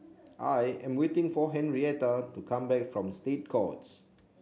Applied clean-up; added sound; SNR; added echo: none; none; none; none.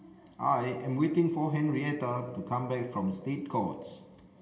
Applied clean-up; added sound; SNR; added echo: none; none; none; reverberation time 2.1 s.